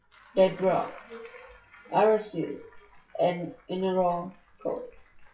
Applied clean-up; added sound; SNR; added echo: classical method WPE with log-MMSE.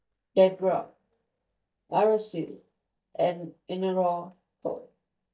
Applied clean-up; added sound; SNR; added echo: neural mask model DeepFilterNet 3.